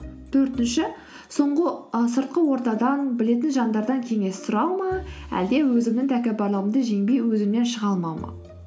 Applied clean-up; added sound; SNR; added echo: none; none; none; none.